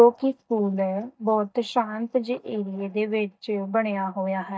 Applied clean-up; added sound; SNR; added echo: neural mask model DeepFilterNet 3.